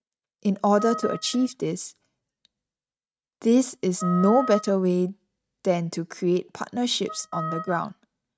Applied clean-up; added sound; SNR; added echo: neural mask model RNNoise.